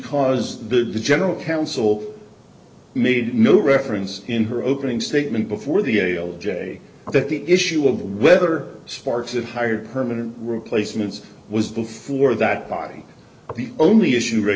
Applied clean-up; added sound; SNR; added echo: none; none; none; none.